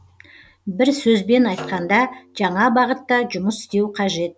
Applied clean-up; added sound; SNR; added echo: none; Snare drum; 20 dB; none.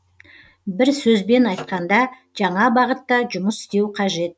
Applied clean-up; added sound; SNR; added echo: neural mask model RNNoise.